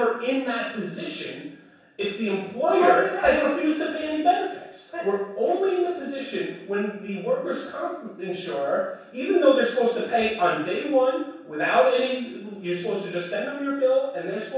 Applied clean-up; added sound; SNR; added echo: none; none; none; reverberation time 0.7 s.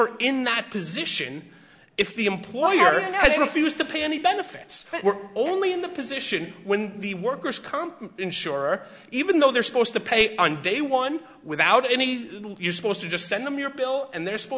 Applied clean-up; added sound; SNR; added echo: none; none; none; none.